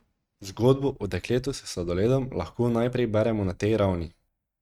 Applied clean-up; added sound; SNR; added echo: neural mask model RNNoise.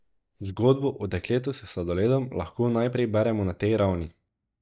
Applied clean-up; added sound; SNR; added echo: neural mask model DeepFilterNet 3.